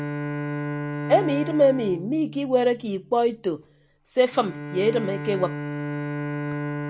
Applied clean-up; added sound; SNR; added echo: none; Bowed string instrument; 7 dB; none.